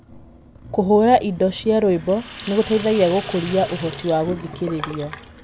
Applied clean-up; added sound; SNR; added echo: none; Sink (filling or washing) / Water tap, faucet; 13 dB; none.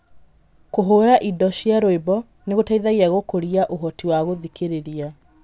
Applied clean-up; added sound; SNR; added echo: none; none; none; none.